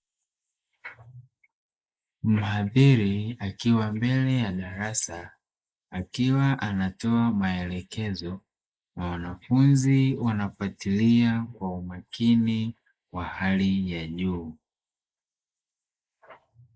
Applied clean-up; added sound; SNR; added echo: neural mask model Resemble Enhance denoiser.